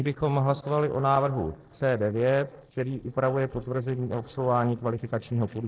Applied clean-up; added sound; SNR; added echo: neural separator model SepFormer DNS4.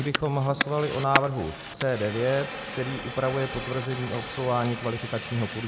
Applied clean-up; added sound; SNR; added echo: none; Fire; 5 dB; none.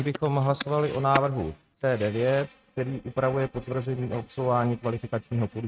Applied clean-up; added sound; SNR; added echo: neural mask model RNNoise.